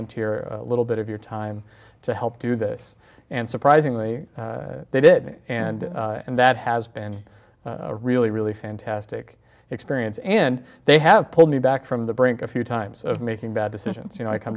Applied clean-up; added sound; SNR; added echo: none; none; none; none.